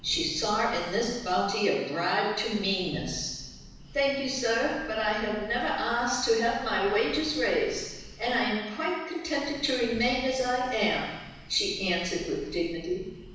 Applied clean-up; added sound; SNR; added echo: none; Breathing; 18 dB; reverberation time 1.1 s.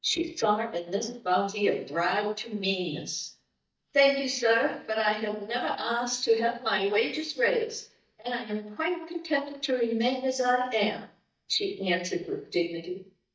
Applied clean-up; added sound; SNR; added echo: neural mask model DeepFilterNet 3.